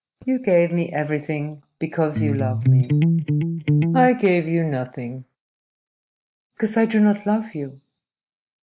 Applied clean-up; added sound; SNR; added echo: neural mask model RNNoise.